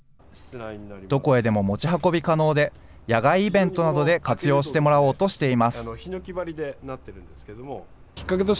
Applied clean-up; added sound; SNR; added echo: none; none; none; none.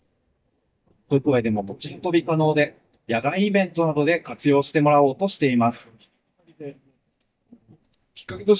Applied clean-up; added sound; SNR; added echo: neural mask model DeepFilterNet 3.